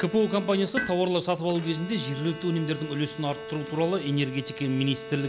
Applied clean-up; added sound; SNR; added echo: none; Tools + Bowed string instrument; 12 dB; none.